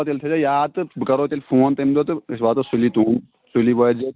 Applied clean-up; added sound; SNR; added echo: none; none; none; none.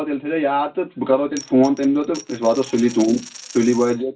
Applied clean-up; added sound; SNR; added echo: none; Coin (dropping); 19 dB; reverberation time 0.2 s.